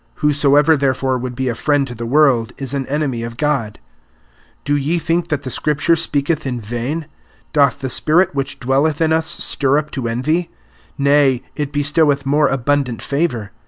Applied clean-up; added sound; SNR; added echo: none; none; none; none.